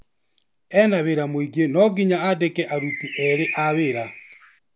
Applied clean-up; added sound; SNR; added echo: none; Bird; 9 dB; none.